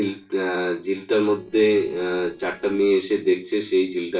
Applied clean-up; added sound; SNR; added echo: neural separator model SepFormer DNS4.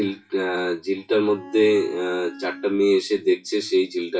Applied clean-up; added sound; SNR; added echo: classical method WPE with log-MMSE.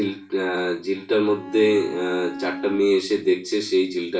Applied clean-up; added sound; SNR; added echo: none; Bowed string instrument; 13 dB; reverberation time 0.3 s.